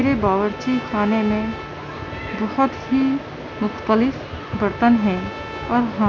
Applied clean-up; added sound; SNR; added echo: none; Trumpet; 16 dB; none.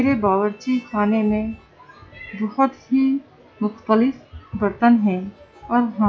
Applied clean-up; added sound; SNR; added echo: classical method log-MMSE.